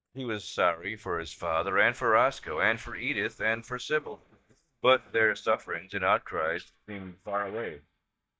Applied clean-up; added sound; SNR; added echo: neural mask model DeepFilterNet 3.